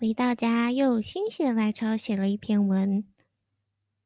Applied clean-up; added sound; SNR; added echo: none; none; none; none.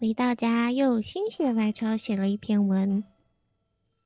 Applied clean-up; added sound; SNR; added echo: neural separator model SepFormer DNS4.